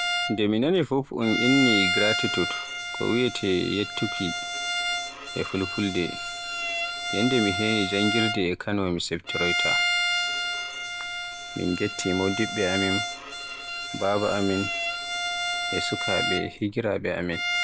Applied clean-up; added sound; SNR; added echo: none; Bowed string instrument; 2 dB; none.